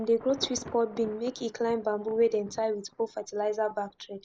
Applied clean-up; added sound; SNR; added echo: none; Thunder / Traffic noise, roadway noise / Rain / Insect; 19 dB; none.